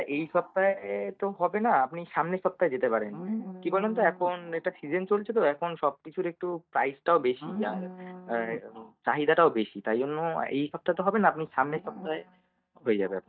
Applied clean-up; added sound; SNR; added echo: neural mask model DeepFilterNet 3.